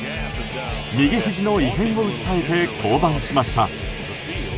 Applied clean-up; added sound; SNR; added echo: none; none; none; none.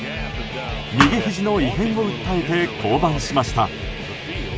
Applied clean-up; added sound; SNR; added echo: none; Thump, thud; -1 dB; none.